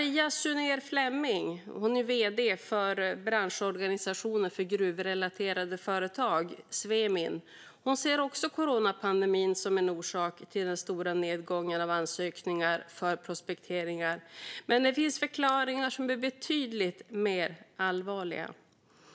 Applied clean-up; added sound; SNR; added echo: none; none; none; none.